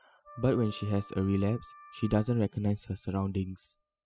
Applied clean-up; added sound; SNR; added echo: classical method spectral subtraction.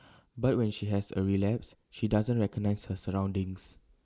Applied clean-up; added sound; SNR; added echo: neural mask model Resemble Enhance denoiser.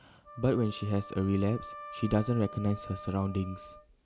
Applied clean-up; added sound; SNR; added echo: none; Wind instrument, woodwind instrument; 15 dB; none.